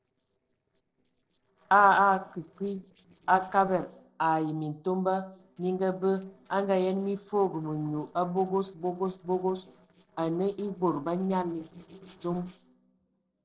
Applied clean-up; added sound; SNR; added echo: neural separator model SepFormer DNS4.